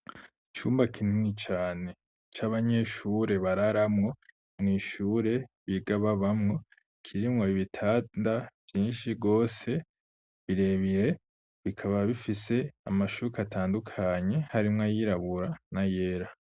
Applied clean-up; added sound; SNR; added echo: none; none; none; none.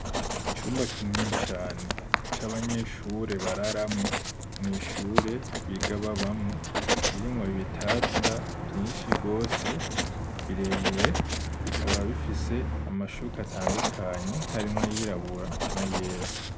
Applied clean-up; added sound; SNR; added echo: none; Writing; -2 dB; none.